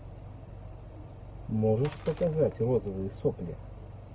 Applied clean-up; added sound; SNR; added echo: none; Shatter; 19 dB; none.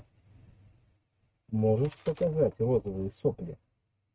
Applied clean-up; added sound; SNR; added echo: neural mask model RNNoise.